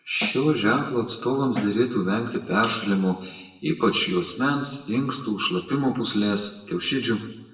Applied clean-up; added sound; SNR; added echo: none; Snare drum; 14 dB; reverberation time 0.9 s.